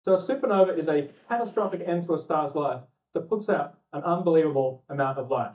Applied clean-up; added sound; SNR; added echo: neural mask model DeepFilterNet 3.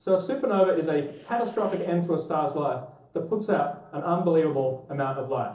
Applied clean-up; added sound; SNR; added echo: neural separator model SepFormer DNS4.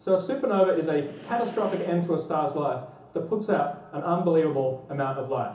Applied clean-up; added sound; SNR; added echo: none; Breathing; 19 dB; reverberation time 0.8 s.